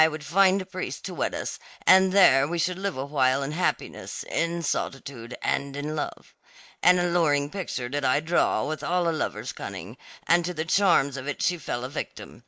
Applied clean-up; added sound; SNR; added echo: neural mask model Resemble Enhance denoiser.